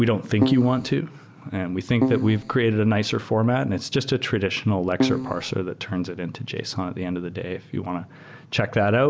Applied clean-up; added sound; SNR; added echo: none; Keyboard (musical); 1 dB; none.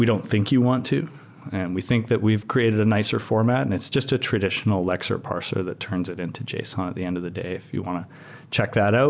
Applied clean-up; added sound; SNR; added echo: none; none; none; none.